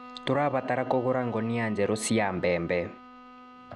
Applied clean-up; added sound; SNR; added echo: none; Bowed string instrument; 18 dB; none.